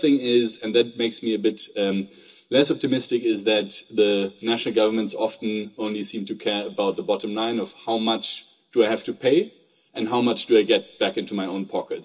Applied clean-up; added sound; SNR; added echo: none; none; none; reverberation time 0.2 s.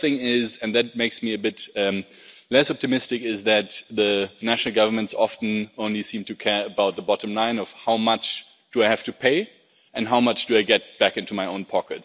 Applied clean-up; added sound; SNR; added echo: none; none; none; none.